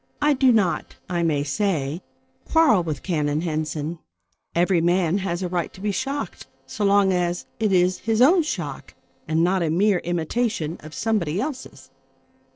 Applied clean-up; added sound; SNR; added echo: neural separator model SepFormer DNS4.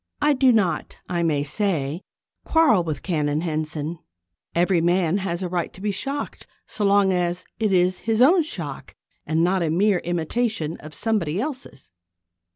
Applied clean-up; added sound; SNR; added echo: none; none; none; none.